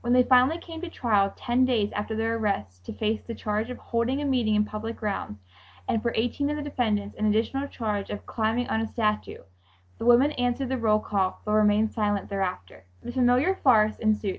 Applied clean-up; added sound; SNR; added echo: none; none; none; none.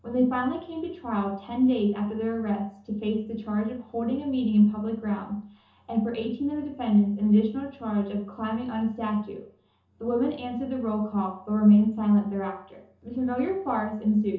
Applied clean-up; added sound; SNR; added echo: none; none; none; reverberation time 0.6 s.